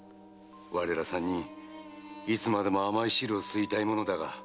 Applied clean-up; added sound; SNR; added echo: none; none; none; none.